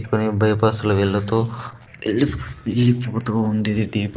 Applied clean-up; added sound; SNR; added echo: neural separator model SepFormer DNS4.